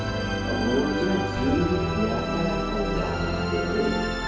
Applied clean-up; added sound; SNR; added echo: none; Musical instrument; -2 dB; reverberation time 2.1 s.